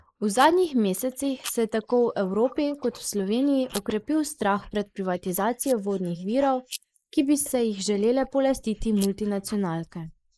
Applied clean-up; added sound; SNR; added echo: neural mask model Resemble Enhance denoiser.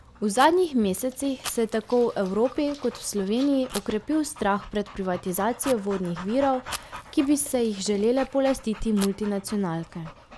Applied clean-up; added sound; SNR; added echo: none; Dog + Fire; 15 dB; none.